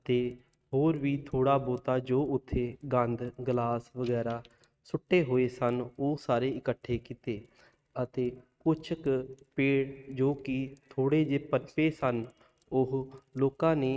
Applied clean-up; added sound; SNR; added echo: neural mask model RNNoise.